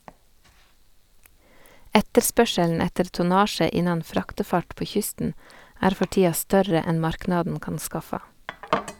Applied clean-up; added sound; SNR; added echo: none; Domestic sounds, home sounds; 16 dB; none.